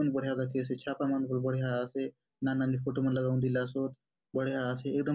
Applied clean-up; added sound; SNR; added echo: none; none; none; none.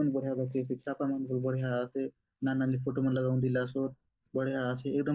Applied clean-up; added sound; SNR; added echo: neural mask model DeepFilterNet 3.